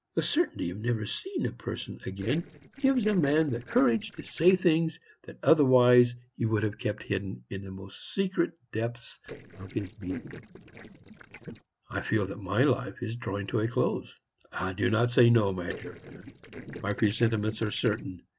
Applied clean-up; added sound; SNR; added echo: neural separator model SepFormer DNS4.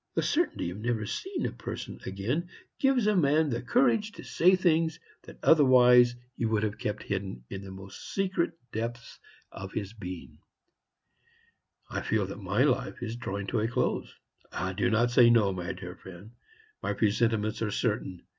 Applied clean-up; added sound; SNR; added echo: none; none; none; none.